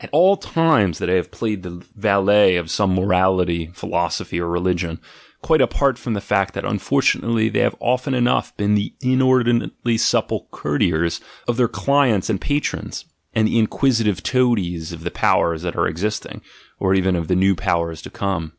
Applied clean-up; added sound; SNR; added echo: none; none; none; none.